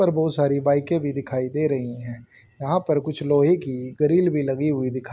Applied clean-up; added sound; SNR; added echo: none; none; none; none.